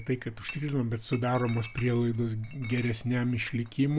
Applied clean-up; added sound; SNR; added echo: none; Chatter / Chink, clink; 19 dB; none.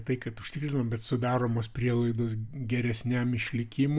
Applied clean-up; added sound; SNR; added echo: none; none; none; none.